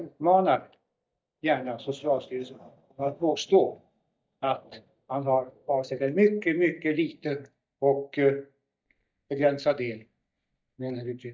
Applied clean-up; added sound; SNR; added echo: neural mask model DeepFilterNet 3.